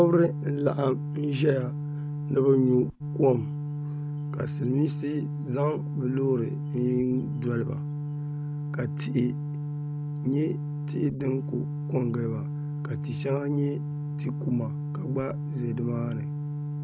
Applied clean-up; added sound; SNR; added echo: none; Organ; 3 dB; none.